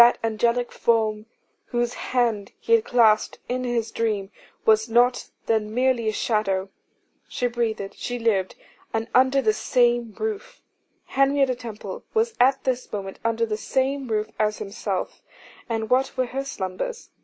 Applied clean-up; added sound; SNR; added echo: none; none; none; none.